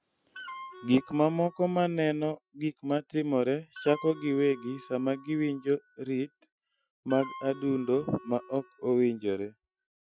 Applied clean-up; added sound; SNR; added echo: classical method Wiener filter.